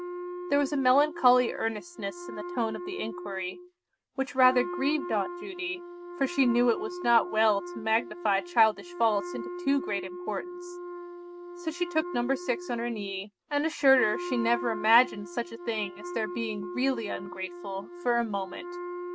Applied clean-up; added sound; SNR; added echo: neural mask model RNNoise.